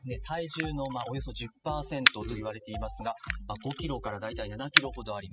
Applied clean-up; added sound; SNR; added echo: classical method spectral subtraction.